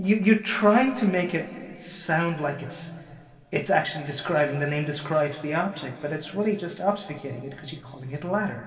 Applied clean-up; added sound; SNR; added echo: none; none; none; reverberation time 2.3 s.